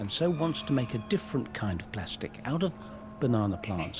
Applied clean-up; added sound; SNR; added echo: none; Chicken, rooster + Wind instrument, woodwind instrument; 13 dB; none.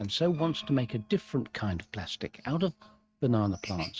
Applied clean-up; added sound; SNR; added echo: neural mask model RNNoise.